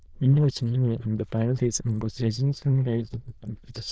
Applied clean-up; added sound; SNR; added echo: neural diffusion model UNIVERSE++.